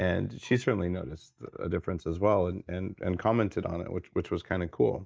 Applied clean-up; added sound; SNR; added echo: neural mask model DeepFilterNet 3.